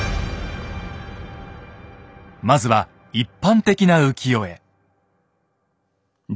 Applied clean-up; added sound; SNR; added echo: none; none; none; none.